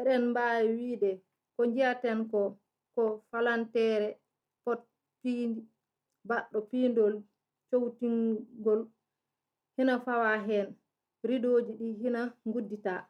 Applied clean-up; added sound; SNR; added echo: none; none; none; none.